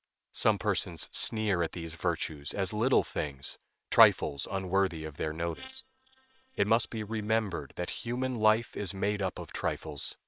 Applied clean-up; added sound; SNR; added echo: neural separator model SepFormer WHAM!.